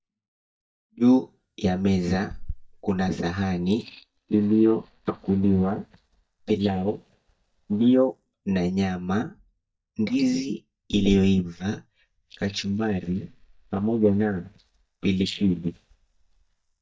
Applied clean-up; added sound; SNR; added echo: neural mask model DeepFilterNet 3.